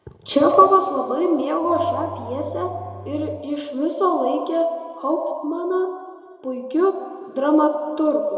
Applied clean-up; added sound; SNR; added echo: none; Bowed string instrument; 17 dB; reverberation time 1.9 s.